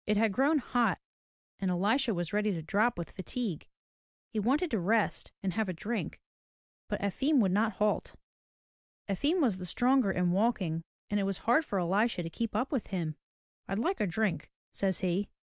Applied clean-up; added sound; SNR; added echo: none; none; none; none.